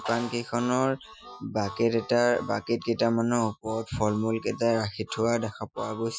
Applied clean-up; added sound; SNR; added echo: classical method Wiener filter.